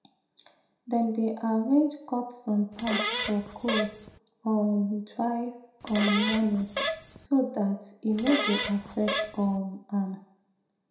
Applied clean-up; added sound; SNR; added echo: none; Fart; 3 dB; reverberation time 0.6 s.